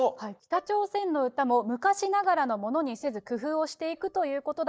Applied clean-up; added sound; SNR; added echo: neural mask model DeepFilterNet 3.